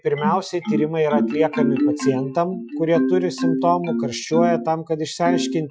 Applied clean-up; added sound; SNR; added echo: classical method Wiener filter.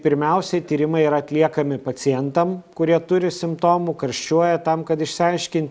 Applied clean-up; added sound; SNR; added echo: none; none; none; none.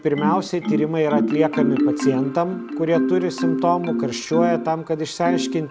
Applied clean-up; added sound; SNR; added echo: none; Marimba, xylophone; 1 dB; none.